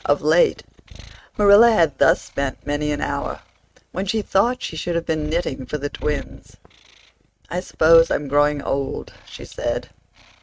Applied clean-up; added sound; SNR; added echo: neural mask model RNNoise.